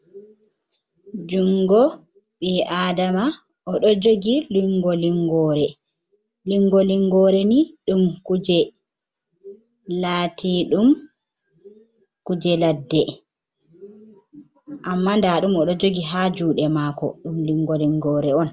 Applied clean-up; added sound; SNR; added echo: none; none; none; none.